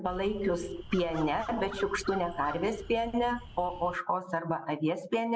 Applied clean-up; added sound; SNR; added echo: none; Crow; 13 dB; none.